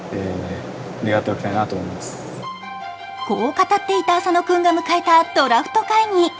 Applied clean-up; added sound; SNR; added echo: none; none; none; none.